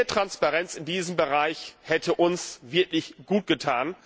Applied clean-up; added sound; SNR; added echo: none; none; none; none.